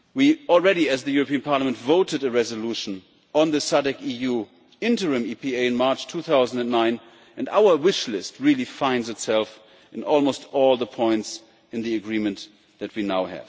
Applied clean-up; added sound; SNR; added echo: none; none; none; none.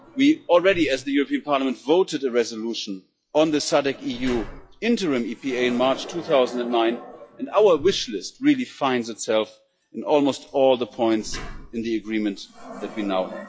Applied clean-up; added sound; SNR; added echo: classical method log-MMSE.